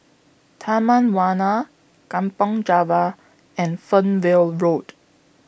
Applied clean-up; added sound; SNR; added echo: none; none; none; none.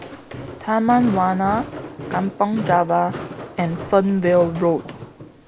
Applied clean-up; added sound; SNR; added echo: none; Walk, footsteps; 12 dB; none.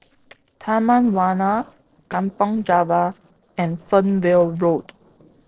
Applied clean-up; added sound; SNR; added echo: neural separator model SepFormer DNS4.